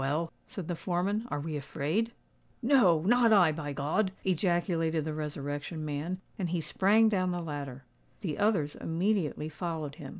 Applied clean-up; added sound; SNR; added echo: none; none; none; none.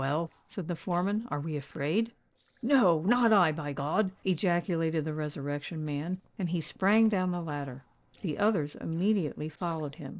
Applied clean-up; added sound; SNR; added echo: neural separator model SepFormer DNS4.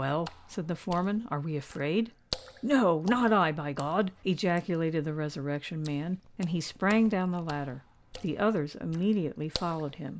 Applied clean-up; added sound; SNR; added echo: none; Water / Splash, splatter; 18 dB; none.